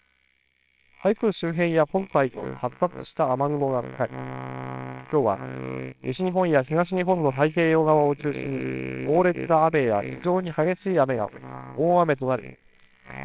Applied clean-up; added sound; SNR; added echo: neural separator model SepFormer WHAMR!.